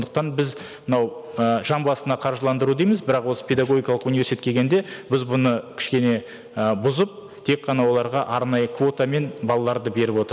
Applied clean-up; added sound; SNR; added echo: none; none; none; none.